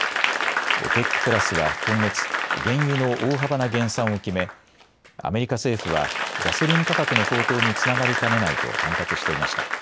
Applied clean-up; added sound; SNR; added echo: none; Applause / Crowd; 0 dB; none.